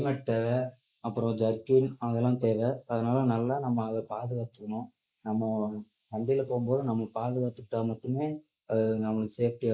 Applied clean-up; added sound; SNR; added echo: neural mask model Resemble Enhance denoiser.